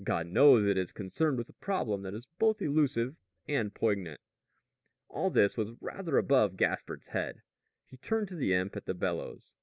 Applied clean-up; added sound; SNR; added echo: none; none; none; none.